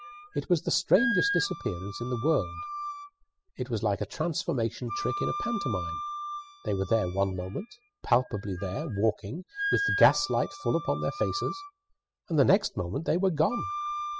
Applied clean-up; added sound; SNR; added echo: classical method spectral subtraction.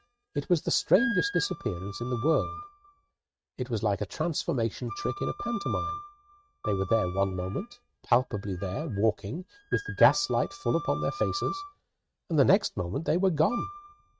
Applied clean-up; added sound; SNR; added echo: neural mask model RNNoise.